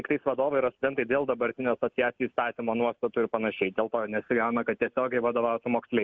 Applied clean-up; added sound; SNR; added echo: none; none; none; none.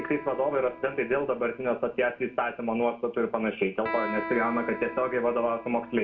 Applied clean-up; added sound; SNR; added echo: none; Electric guitar; 12 dB; reverberation time 0.4 s.